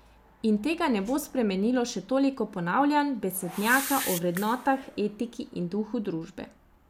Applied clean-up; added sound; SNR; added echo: none; Whoosh, swoosh, swish; 11 dB; none.